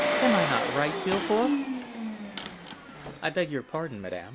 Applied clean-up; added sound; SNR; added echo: none; Engine; 0 dB; none.